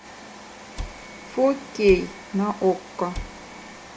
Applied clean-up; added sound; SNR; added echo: none; Cupboard open or close; 13 dB; none.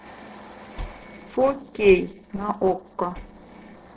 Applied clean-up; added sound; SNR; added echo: neural separator model SepFormer DNS4.